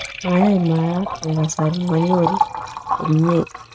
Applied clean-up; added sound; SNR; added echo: neural mask model RNNoise.